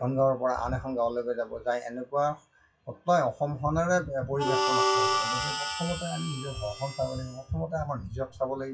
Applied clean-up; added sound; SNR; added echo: classical method WPE with log-MMSE.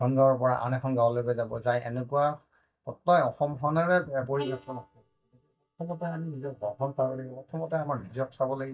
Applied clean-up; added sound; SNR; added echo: neural mask model DeepFilterNet 3.